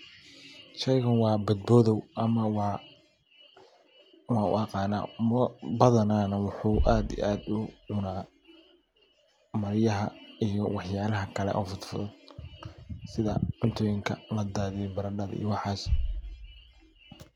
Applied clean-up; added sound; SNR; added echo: none; Bass drum; 11 dB; none.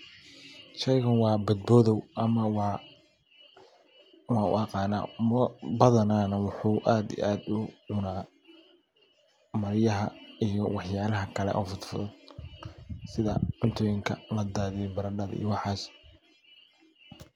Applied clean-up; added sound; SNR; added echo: none; none; none; none.